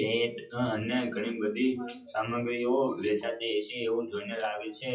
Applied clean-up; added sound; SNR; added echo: classical method WPE with log-MMSE.